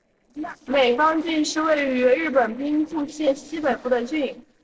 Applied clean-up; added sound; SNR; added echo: neural separator model SepFormer DNS4.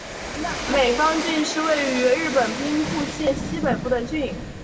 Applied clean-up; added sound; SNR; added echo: none; Train; 8 dB; reverberation time 2.0 s.